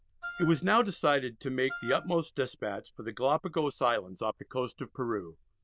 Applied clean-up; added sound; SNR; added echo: neural diffusion model UNIVERSE++.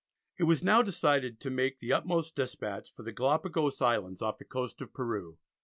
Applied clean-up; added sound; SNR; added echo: none; none; none; none.